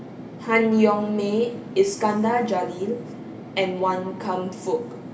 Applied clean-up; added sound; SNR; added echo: none; Fixed-wing aircraft, airplane; 13 dB; reverberation time 2.3 s.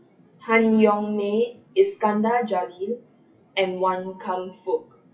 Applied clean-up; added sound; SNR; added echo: classical method WPE with log-MMSE.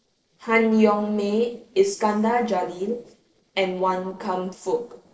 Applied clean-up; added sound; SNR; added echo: neural separator model SepFormer DNS4.